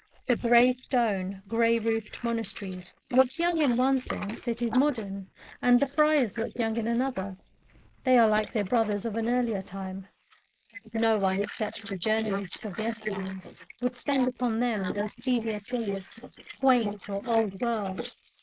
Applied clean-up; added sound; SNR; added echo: neural mask model Resemble Enhance denoiser.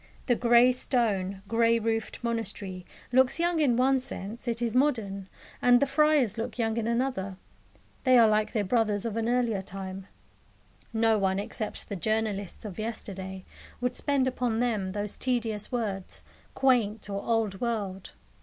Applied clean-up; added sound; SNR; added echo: none; none; none; none.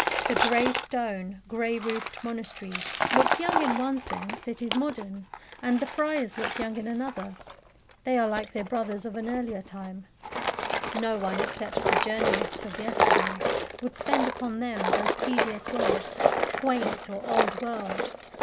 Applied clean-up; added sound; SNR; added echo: none; Tools; -1 dB; none.